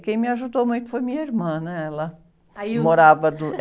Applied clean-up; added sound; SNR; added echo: none; none; none; none.